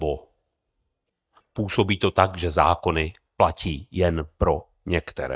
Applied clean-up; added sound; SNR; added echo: neural mask model DeepFilterNet 3.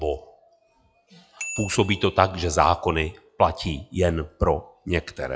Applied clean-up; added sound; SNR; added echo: classical method log-MMSE.